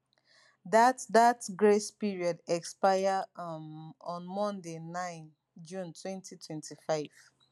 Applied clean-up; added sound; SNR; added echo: none; none; none; none.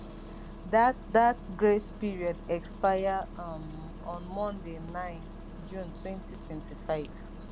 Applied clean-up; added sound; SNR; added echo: none; Engine starting; 11 dB; none.